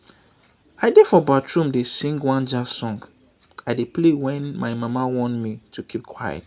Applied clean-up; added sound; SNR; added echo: none; none; none; none.